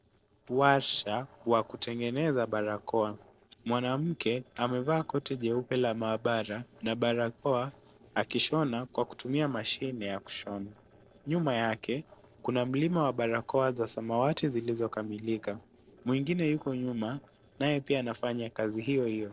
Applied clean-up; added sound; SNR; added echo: neural separator model SepFormer DNS4.